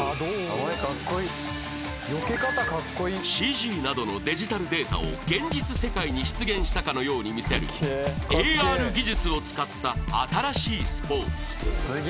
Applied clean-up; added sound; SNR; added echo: none; Drum kit; 2 dB; none.